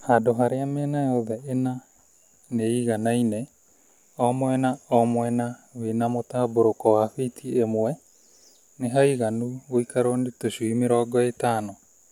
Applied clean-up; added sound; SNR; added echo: none; none; none; none.